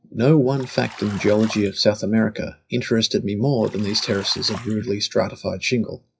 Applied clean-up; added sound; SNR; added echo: classical method WPE with log-MMSE.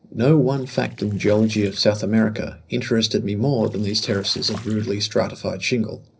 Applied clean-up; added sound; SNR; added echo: neural separator model SepFormer DNS4.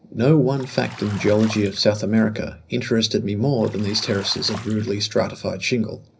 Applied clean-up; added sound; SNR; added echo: none; Bathtub (filling or washing); 20 dB; reverberation time 0.5 s.